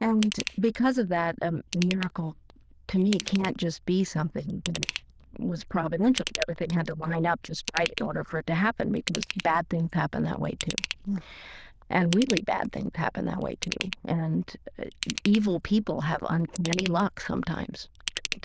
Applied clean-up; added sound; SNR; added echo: neural diffusion model UNIVERSE++.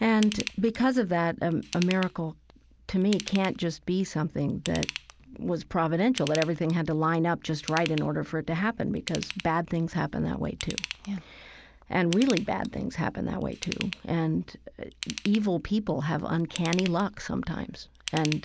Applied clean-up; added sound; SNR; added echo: none; Ratchet, pawl / Tools; 14 dB; none.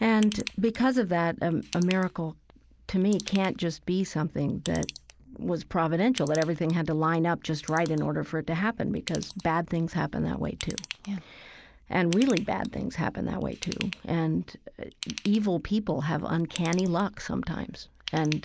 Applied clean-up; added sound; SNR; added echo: neural mask model Resemble Enhance denoiser.